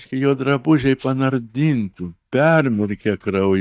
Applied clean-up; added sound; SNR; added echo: neural mask model DeepFilterNet 3.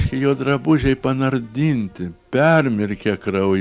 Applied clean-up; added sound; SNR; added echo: none; none; none; none.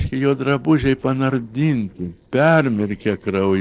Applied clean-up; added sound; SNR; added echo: neural separator model SepFormer DNS4.